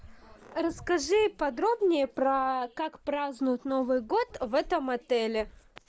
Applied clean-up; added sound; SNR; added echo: none; none; none; none.